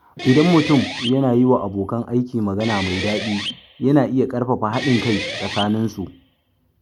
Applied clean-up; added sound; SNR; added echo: none; Guitar; 11 dB; none.